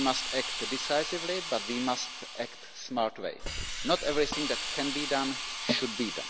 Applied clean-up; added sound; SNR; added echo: none; Hiss; 4 dB; none.